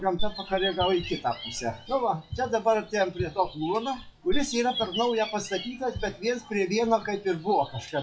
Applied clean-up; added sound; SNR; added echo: classical method WPE with log-MMSE.